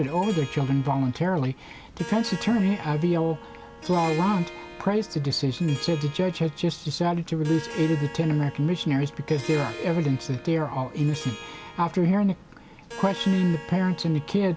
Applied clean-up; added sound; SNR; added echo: none; Harp; 16 dB; none.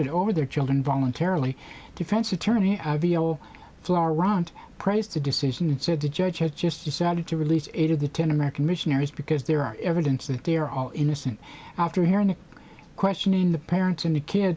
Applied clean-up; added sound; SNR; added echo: none; none; none; none.